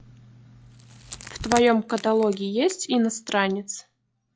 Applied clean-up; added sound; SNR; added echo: classical method log-MMSE.